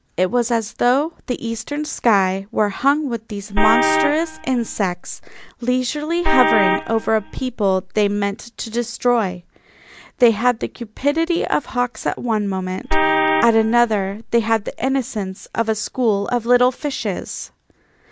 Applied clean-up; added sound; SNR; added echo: none; Vehicle horn, car horn, honking; 1 dB; none.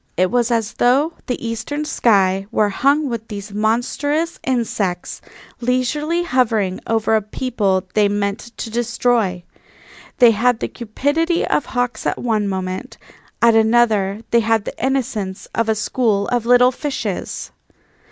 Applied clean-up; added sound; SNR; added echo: none; none; none; none.